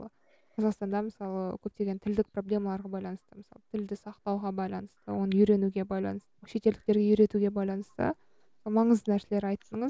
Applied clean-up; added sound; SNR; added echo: none; none; none; none.